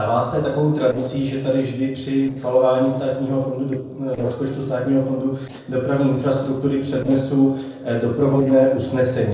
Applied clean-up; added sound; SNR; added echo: neural separator model SepFormer DNS4.